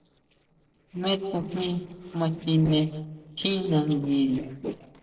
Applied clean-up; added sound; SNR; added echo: neural separator model SepFormer DNS4.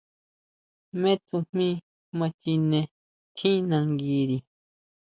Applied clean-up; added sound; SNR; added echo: none; none; none; none.